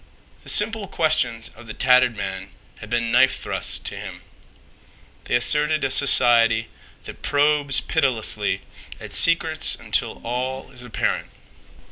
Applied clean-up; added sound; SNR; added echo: none; Piano; 20 dB; none.